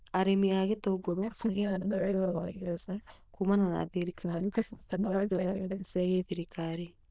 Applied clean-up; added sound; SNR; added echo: neural diffusion model UNIVERSE++.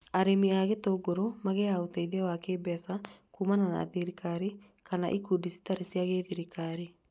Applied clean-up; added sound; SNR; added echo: none; none; none; none.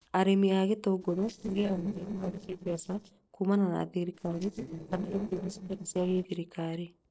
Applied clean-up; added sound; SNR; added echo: neural separator model SepFormer DNS4.